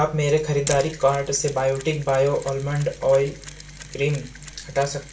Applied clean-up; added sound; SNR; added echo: none; Mechanisms; 15 dB; reverberation time 0.3 s.